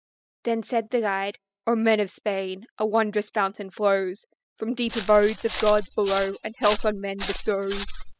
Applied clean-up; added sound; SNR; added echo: classical method spectral subtraction.